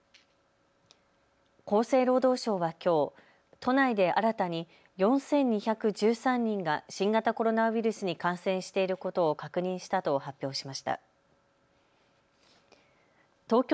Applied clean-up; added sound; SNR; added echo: none; none; none; none.